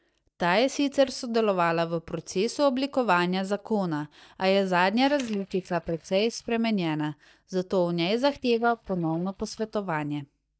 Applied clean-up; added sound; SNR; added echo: neural mask model DeepFilterNet 3.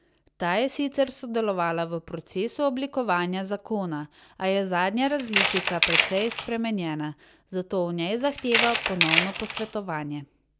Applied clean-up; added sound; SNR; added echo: none; Tools; -1 dB; none.